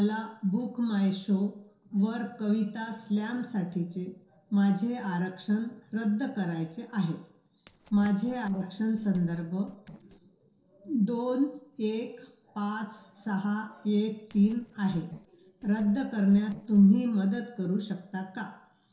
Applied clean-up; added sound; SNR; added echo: neural separator model SepFormer DNS4.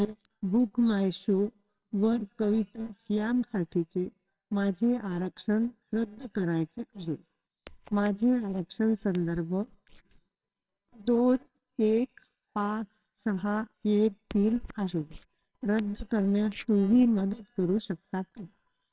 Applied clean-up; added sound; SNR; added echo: neural separator model SepFormer WHAMR!.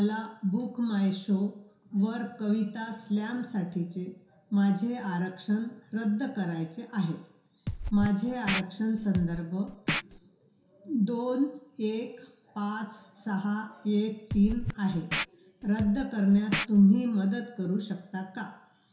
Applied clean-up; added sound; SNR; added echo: none; Scratching (performance technique); 7 dB; reverberation time 0.7 s.